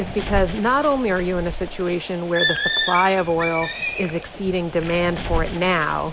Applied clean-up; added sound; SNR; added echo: none; Bird; 5 dB; none.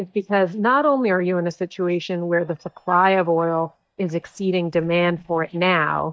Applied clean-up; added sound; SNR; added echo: neural mask model DeepFilterNet 3.